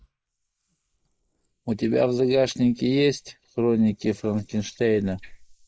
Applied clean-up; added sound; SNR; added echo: neural mask model Resemble Enhance denoiser.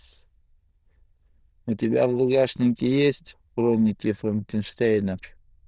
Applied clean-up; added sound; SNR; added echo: neural diffusion model UNIVERSE++.